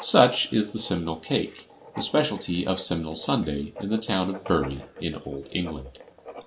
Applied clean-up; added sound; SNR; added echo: none; Writing; 17 dB; reverberation time 0.4 s.